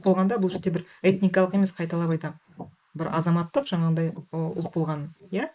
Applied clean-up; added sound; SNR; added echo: neural mask model Resemble Enhance denoiser.